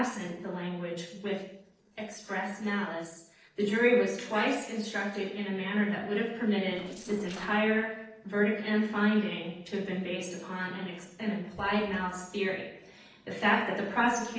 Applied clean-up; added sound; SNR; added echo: neural separator model SepFormer DNS4.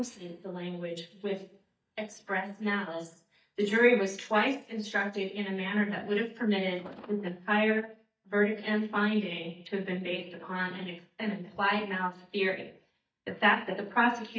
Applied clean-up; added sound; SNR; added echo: neural mask model DeepFilterNet 3.